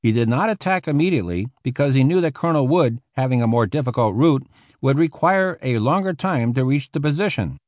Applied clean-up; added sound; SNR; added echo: none; none; none; none.